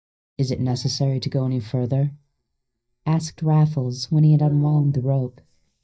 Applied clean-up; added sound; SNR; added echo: neural mask model DeepFilterNet 3.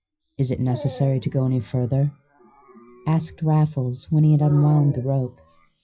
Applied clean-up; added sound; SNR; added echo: classical method WPE with log-MMSE.